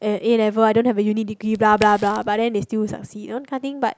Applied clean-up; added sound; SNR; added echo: none; Crack; 18 dB; none.